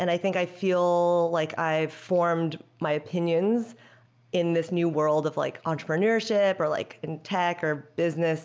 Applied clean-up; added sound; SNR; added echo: none; none; none; none.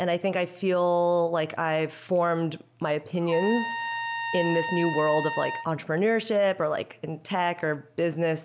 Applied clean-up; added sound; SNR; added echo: none; Trumpet; 6 dB; none.